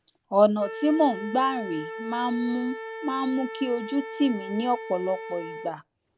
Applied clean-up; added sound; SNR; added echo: none; Wind instrument, woodwind instrument; 11 dB; none.